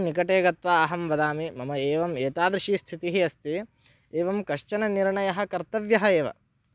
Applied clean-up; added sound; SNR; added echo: none; none; none; none.